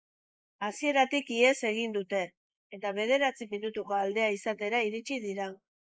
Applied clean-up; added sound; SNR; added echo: neural mask model Resemble Enhance denoiser.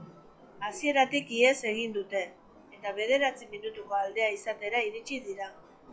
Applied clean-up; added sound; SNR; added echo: classical method log-MMSE.